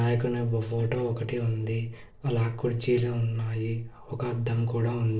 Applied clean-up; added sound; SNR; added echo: neural separator model SepFormer DNS4.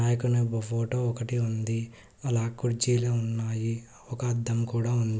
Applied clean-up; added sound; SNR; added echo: none; none; none; none.